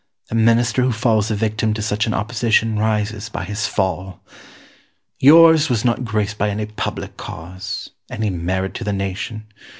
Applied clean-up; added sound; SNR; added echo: none; none; none; none.